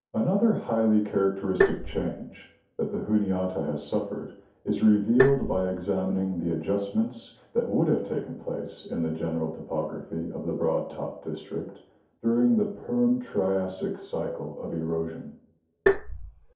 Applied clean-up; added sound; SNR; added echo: none; Tap; -1 dB; reverberation time 0.5 s.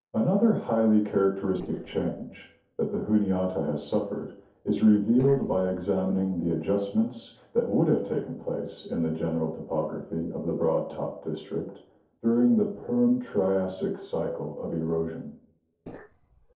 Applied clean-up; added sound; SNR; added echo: neural separator model SepFormer DNS4.